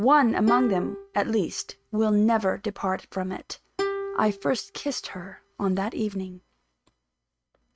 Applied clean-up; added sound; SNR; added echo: neural mask model RNNoise.